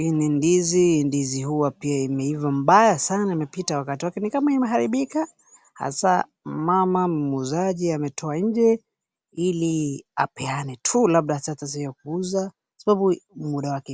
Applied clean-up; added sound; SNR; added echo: none; none; none; none.